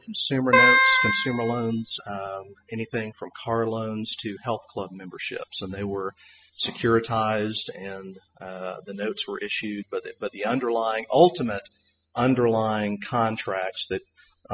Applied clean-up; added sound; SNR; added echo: classical method spectral subtraction.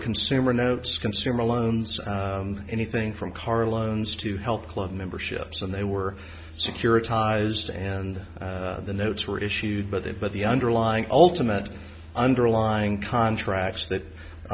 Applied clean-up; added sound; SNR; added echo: none; none; none; none.